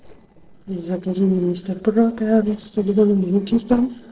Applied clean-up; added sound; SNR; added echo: neural separator model SepFormer DNS4.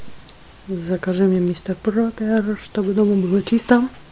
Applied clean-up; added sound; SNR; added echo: none; none; none; none.